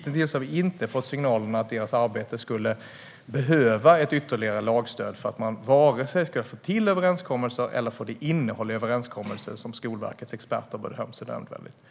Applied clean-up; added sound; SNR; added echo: none; none; none; none.